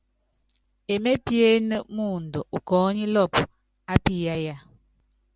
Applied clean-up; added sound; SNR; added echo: none; none; none; none.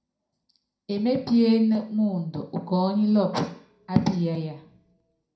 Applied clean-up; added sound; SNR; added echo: none; none; none; reverberation time 0.4 s.